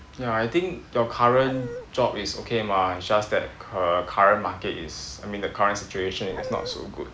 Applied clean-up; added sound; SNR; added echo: none; Dog; 9 dB; none.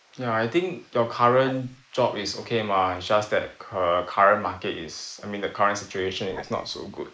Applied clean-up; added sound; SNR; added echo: neural mask model Resemble Enhance denoiser.